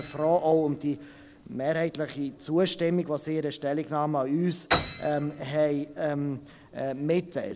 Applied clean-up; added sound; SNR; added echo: none; Piano; 12 dB; none.